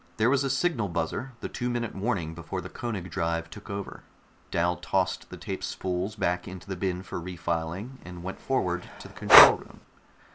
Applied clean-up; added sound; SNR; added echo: none; Breathing; -4 dB; none.